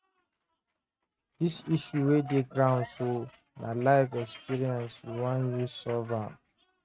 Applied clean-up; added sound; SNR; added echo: neural mask model RNNoise.